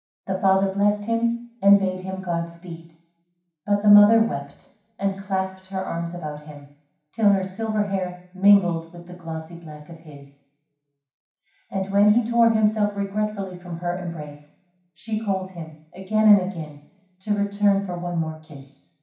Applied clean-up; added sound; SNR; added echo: none; none; none; reverberation time 0.6 s.